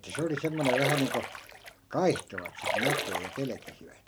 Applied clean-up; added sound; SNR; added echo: none; Splash, splatter; 2 dB; none.